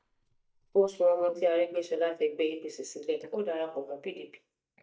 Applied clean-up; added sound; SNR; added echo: neural mask model DeepFilterNet 3.